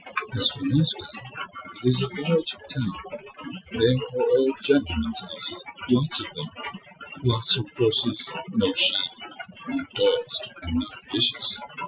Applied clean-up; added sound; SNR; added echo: classical method Wiener filter.